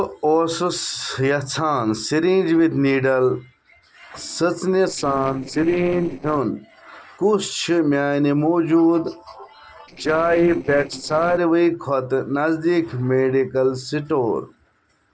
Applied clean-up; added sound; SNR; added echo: neural separator model SepFormer DNS4.